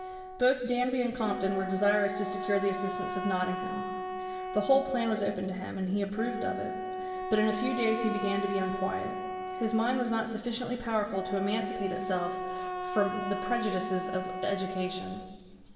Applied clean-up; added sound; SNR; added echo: none; Wind instrument, woodwind instrument; 6 dB; reverberation time 1.7 s.